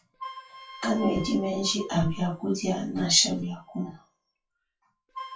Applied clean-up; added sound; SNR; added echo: classical method WPE with log-MMSE.